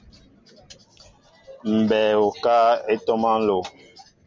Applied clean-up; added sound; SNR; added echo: none; none; none; none.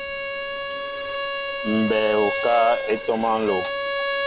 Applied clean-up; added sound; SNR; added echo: none; Bowed string instrument; 3 dB; none.